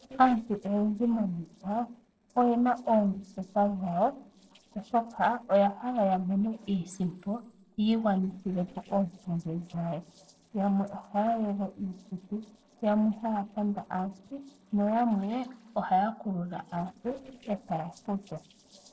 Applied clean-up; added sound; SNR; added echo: neural separator model SepFormer DNS4.